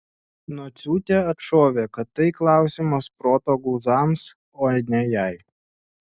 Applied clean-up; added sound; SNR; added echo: none; none; none; none.